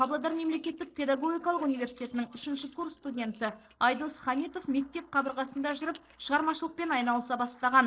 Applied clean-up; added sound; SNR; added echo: neural separator model SepFormer DNS4.